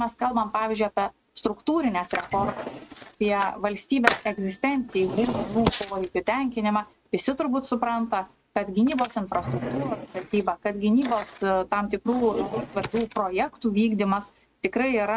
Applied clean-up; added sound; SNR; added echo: neural mask model RNNoise.